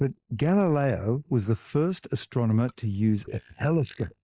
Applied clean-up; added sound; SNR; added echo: neural mask model Resemble Enhance denoiser.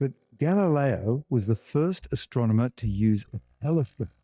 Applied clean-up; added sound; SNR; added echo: neural mask model DeepFilterNet 3.